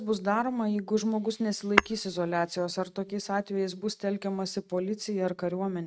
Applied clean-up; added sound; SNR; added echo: neural mask model RNNoise.